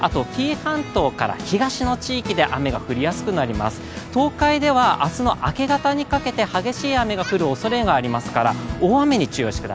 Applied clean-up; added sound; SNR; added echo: none; none; none; none.